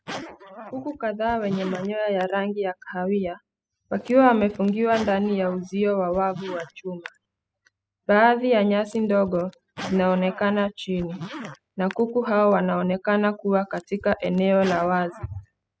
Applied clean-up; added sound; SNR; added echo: classical method spectral subtraction.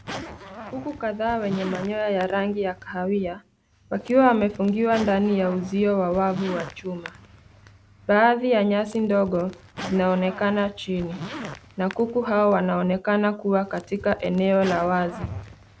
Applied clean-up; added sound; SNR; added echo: none; Zipper (clothing); 16 dB; none.